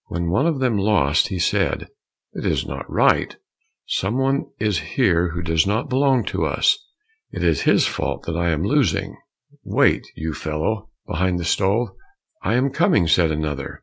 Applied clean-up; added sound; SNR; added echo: none; none; none; none.